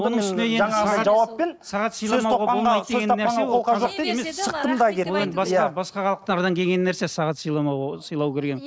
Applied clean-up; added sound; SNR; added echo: none; none; none; none.